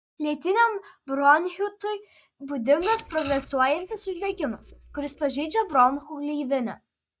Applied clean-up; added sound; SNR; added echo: neural mask model DeepFilterNet 3.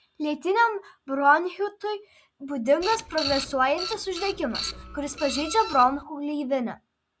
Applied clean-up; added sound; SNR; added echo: none; Printer; 9 dB; none.